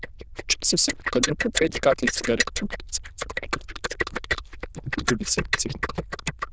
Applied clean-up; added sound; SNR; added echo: neural diffusion model UNIVERSE++.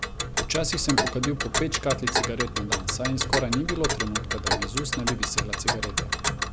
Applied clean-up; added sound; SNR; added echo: none; Tick; -2 dB; none.